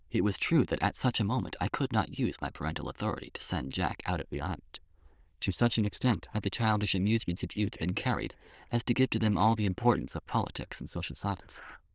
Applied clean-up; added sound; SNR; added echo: neural diffusion model UNIVERSE++.